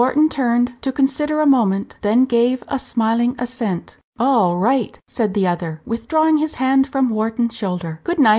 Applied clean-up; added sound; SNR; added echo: none; none; none; none.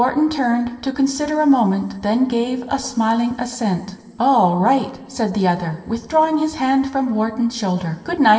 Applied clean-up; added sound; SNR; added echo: none; none; none; reverberation time 2.6 s.